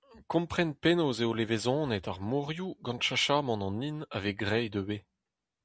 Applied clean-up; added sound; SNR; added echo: none; none; none; none.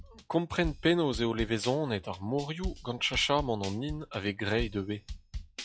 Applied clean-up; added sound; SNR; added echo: classical method log-MMSE.